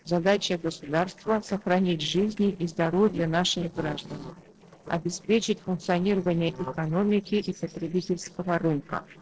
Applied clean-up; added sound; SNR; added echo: neural separator model SepFormer DNS4.